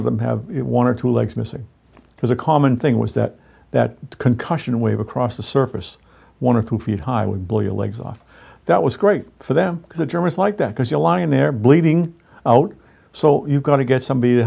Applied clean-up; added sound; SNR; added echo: none; none; none; none.